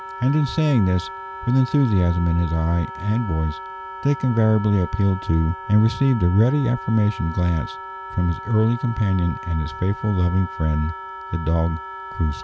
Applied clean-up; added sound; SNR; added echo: none; Wind instrument, woodwind instrument; 13 dB; none.